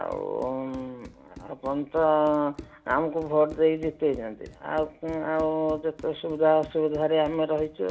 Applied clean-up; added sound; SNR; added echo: none; Run; 20 dB; reverberation time 0.4 s.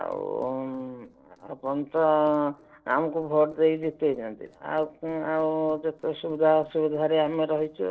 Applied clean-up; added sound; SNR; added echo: neural separator model SepFormer DNS4.